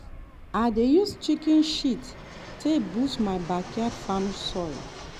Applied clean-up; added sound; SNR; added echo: none; Fixed-wing aircraft, airplane; 14 dB; none.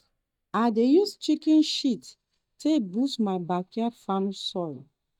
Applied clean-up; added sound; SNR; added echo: neural mask model DeepFilterNet 3.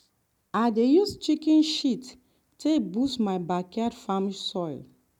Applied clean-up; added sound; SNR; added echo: none; none; none; none.